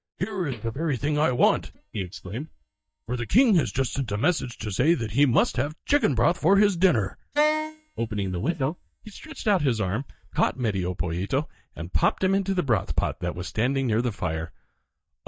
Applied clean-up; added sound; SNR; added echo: neural mask model DeepFilterNet 3.